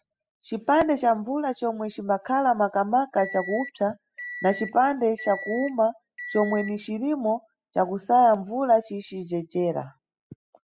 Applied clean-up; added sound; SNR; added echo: classical method spectral subtraction.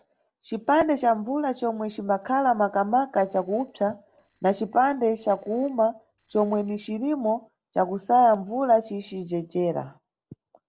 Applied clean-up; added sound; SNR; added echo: neural separator model SepFormer DNS4.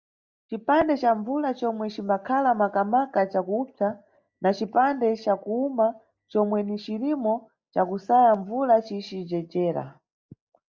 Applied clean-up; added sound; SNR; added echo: neural mask model DeepFilterNet 3.